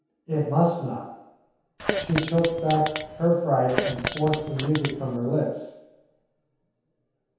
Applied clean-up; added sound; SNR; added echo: none; Fart; 2 dB; reverberation time 0.9 s.